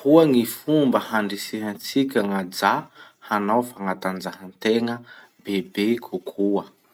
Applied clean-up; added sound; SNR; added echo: none; none; none; none.